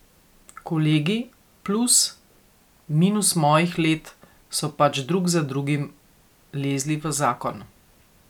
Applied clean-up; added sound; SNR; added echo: none; none; none; none.